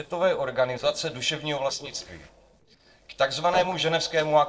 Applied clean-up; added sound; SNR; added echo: neural separator model SepFormer DNS4.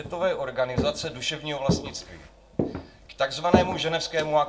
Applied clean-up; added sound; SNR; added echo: none; Walk, footsteps; 3 dB; reverberation time 0.2 s.